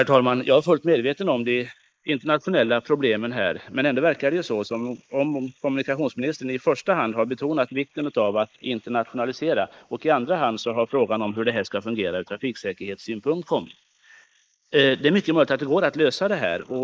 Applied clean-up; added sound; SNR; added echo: neural mask model Resemble Enhance denoiser.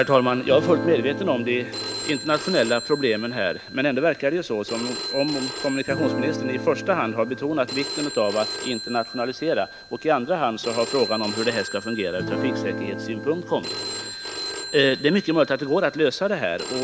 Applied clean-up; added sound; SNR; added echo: none; Telephone + Acoustic guitar / Strum; 8 dB; none.